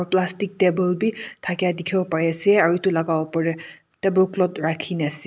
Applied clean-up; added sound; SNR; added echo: none; none; none; none.